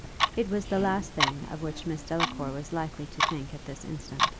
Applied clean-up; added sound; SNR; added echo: none; Clock; 0 dB; none.